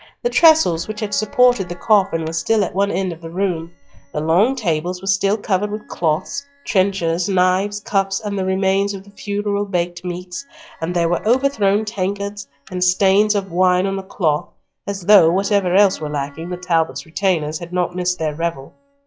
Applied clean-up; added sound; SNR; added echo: classical method log-MMSE.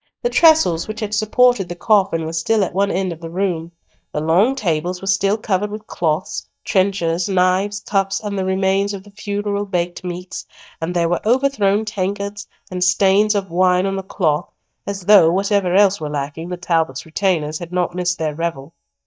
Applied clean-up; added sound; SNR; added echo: neural mask model DeepFilterNet 3.